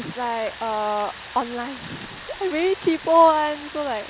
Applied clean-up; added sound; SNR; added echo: none; Rain; 15 dB; none.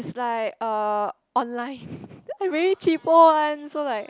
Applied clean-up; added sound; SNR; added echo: none; none; none; none.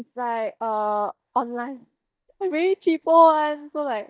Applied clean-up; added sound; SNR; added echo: neural mask model DeepFilterNet 3.